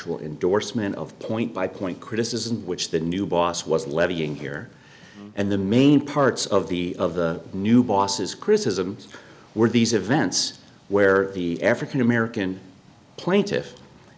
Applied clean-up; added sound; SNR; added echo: none; none; none; none.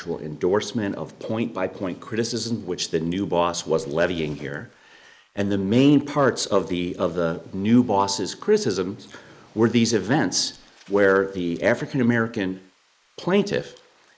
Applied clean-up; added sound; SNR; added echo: neural mask model Resemble Enhance denoiser.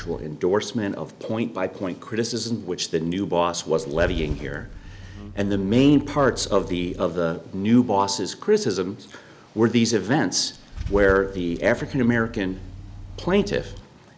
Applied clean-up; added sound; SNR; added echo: none; Idling / Engine starting / Car; 15 dB; none.